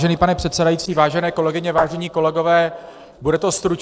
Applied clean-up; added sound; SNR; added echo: neural separator model SepFormer DNS4.